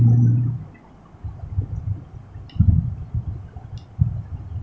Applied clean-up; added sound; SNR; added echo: none; none; none; none.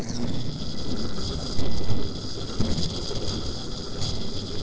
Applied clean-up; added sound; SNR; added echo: neural separator model SepFormer DNS4.